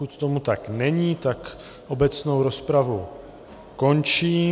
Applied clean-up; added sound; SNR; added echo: none; none; none; none.